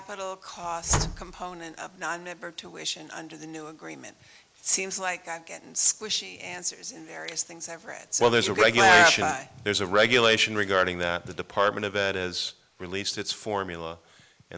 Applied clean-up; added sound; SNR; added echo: none; Slam; 8 dB; none.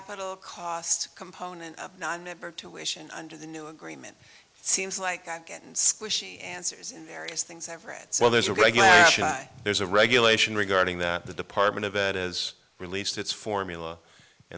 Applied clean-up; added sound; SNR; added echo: none; none; none; none.